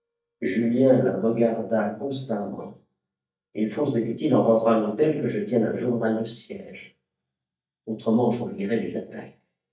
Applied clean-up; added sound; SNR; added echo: neural mask model DeepFilterNet 3.